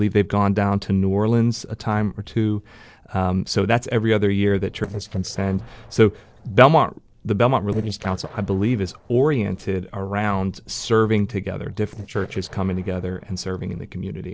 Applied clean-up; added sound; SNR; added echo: neural separator model SepFormer DNS4.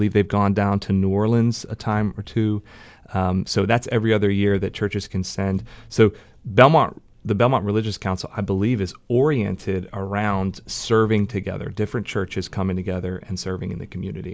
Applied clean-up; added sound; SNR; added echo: none; none; none; none.